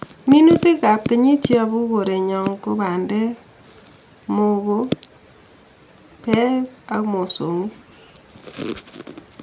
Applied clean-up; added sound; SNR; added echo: none; none; none; none.